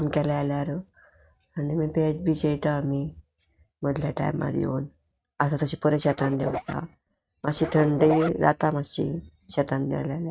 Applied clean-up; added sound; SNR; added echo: neural mask model RNNoise.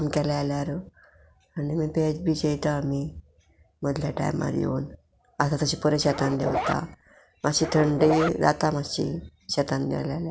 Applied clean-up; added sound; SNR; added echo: none; Zipper (clothing); 6 dB; none.